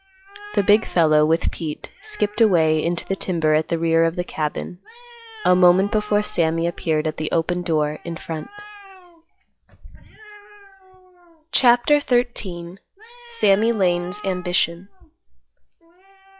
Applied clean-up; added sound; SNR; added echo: classical method log-MMSE.